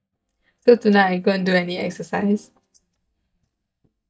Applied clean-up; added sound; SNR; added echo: neural mask model DeepFilterNet 3.